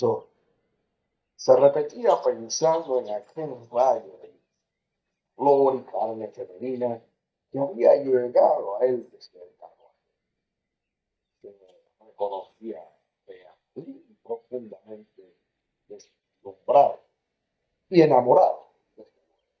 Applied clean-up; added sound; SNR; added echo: neural mask model DeepFilterNet 3.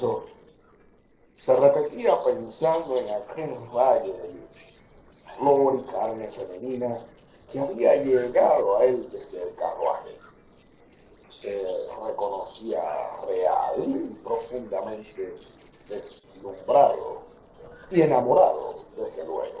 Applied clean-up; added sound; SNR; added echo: neural separator model SepFormer DNS4.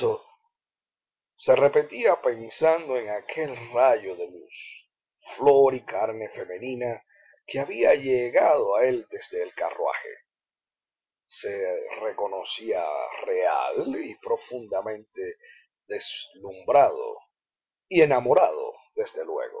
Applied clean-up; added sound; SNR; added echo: none; none; none; none.